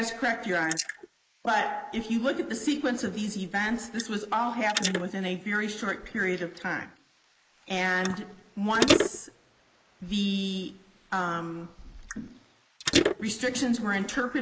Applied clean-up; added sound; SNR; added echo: neural mask model Resemble Enhance denoiser.